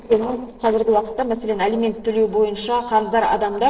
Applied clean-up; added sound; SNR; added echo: neural separator model SepFormer DNS4.